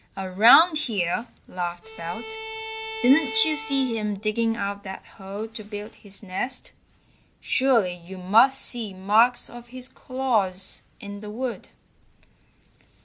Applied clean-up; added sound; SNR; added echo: none; Bowed string instrument; 10 dB; none.